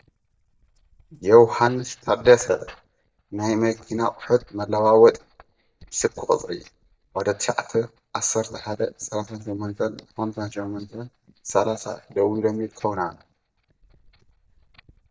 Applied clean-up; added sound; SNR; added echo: neural mask model DeepFilterNet 3.